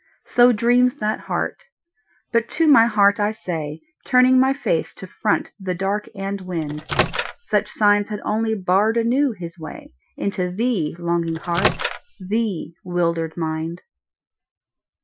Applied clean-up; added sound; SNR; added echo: classical method Wiener filter.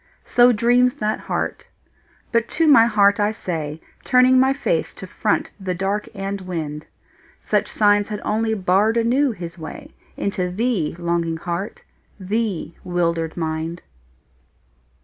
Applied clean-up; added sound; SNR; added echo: none; none; none; none.